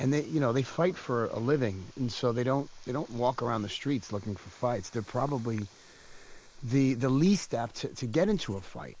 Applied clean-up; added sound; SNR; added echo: neural mask model Resemble Enhance denoiser.